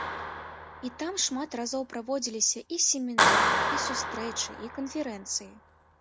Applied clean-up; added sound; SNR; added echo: none; Clapping; -2 dB; none.